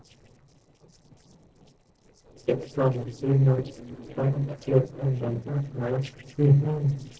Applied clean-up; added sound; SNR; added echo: neural separator model SepFormer DNS4.